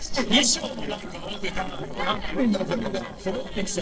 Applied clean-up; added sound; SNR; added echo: neural separator model SepFormer DNS4.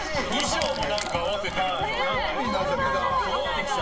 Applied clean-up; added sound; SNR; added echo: none; Crushing; 17 dB; reverberation time 2.8 s.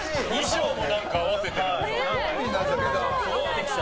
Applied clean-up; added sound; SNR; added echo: none; none; none; none.